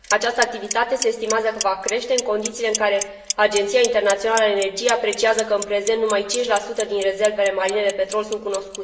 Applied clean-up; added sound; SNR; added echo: none; Clock; 12 dB; reverberation time 0.8 s.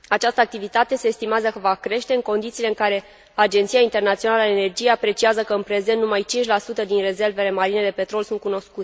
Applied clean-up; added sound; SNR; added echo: none; none; none; none.